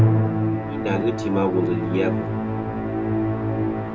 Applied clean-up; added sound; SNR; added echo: none; Musical instrument; -5 dB; reverberation time 0.2 s.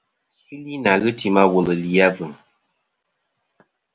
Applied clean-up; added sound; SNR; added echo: none; none; none; none.